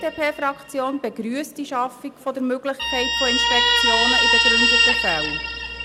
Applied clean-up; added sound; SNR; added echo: none; Guitar; -5 dB; none.